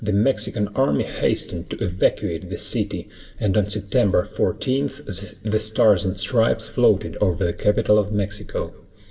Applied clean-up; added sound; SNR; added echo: none; none; none; reverberation time 1.6 s.